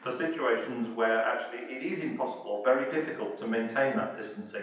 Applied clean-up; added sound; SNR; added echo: none; none; none; reverberation time 0.9 s.